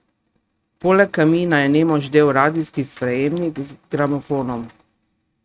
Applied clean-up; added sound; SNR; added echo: neural mask model RNNoise.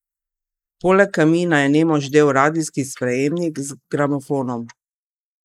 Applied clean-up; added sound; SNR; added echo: neural mask model Resemble Enhance denoiser.